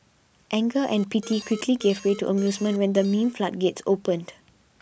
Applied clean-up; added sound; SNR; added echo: none; Alarm; 19 dB; none.